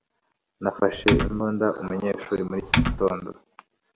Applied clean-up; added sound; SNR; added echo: none; Typing; -3 dB; none.